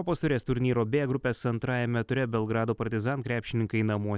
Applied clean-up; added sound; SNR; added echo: none; none; none; none.